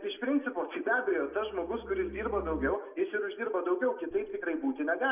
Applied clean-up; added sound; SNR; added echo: none; Bowed string instrument; 13 dB; reverberation time 0.9 s.